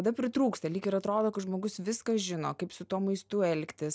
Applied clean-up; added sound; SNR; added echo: none; none; none; none.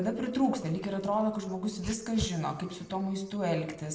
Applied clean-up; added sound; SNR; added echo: none; Dog; 15 dB; reverberation time 0.8 s.